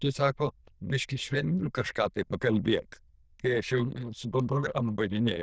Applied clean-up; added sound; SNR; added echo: neural diffusion model UNIVERSE++.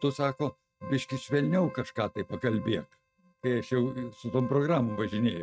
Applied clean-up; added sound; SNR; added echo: neural mask model RNNoise.